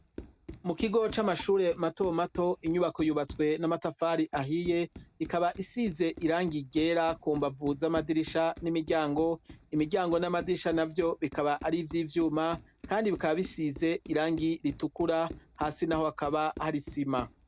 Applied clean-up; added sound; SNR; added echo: none; Run; 18 dB; none.